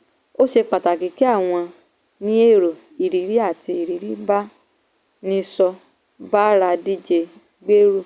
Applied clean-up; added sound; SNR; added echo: none; none; none; none.